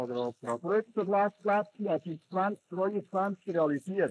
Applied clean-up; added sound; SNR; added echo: neural mask model Resemble Enhance denoiser.